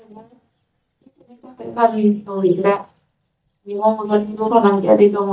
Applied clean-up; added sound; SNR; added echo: neural mask model DeepFilterNet 3.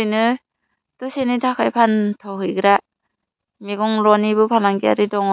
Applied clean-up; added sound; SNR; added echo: none; none; none; none.